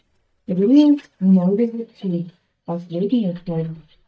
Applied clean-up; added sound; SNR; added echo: neural mask model DeepFilterNet 3.